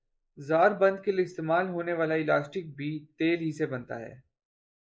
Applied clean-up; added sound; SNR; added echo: neural mask model Resemble Enhance denoiser.